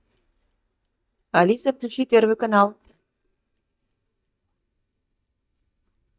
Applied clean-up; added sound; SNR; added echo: neural mask model DeepFilterNet 3.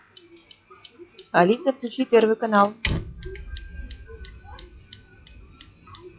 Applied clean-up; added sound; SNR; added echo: classical method log-MMSE.